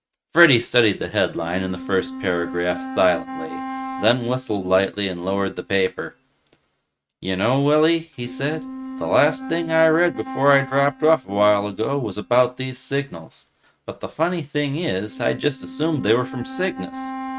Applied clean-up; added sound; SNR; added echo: neural mask model RNNoise.